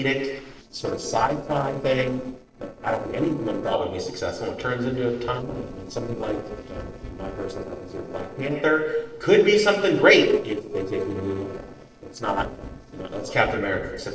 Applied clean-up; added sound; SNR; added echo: neural separator model SepFormer DNS4.